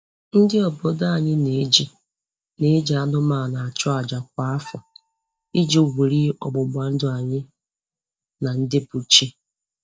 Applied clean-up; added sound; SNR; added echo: neural mask model DeepFilterNet 3.